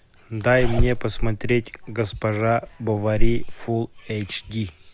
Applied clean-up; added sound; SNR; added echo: none; Zipper (clothing); 0 dB; none.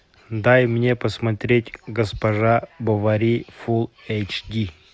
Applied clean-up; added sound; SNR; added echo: none; none; none; none.